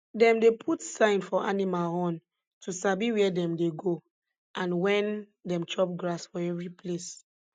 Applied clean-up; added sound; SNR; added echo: none; none; none; none.